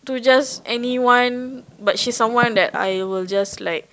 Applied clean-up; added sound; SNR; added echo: none; none; none; none.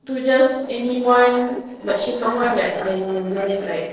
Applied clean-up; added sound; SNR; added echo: neural separator model SepFormer DNS4.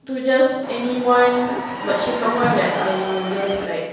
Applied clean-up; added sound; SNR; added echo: none; Crowd / Cheering; 8 dB; reverberation time 1.2 s.